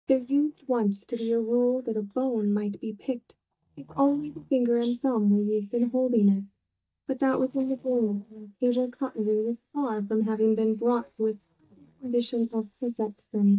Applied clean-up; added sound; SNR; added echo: neural mask model DeepFilterNet 3.